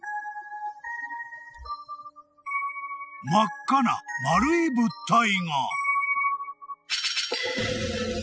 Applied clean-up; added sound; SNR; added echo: classical method spectral subtraction.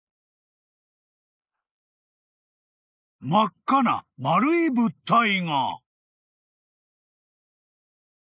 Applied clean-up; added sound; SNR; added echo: neural mask model Resemble Enhance denoiser.